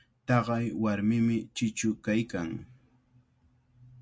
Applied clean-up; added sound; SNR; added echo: none; none; none; none.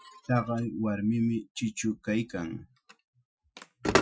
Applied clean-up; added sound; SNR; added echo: classical method Wiener filter.